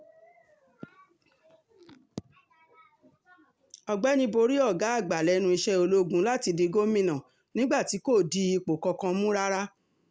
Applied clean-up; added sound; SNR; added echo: none; none; none; none.